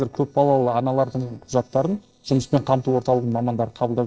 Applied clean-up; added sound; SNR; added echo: neural separator model SepFormer DNS4.